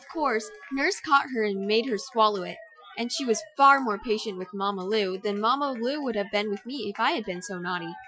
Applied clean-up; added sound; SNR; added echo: classical method Wiener filter.